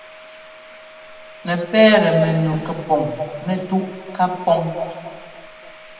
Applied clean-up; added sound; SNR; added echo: none; Domestic sounds, home sounds; 20 dB; reverberation time 1.9 s.